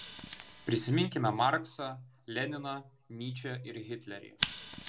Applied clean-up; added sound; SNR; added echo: none; Scissors; 3 dB; none.